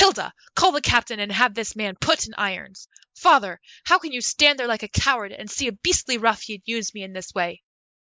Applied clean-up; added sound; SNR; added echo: neural mask model Resemble Enhance denoiser.